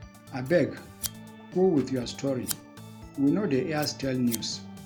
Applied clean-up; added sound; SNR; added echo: none; Scissors + Organ; 13 dB; none.